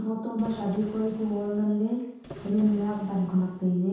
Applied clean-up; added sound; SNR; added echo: none; Printer; 18 dB; reverberation time 0.8 s.